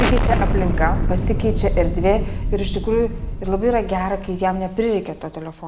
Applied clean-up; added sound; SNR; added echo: none; Explosion; 0 dB; none.